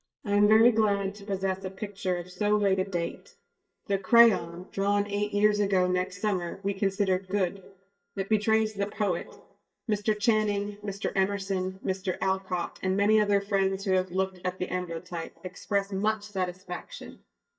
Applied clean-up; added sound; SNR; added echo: neural mask model DeepFilterNet 3.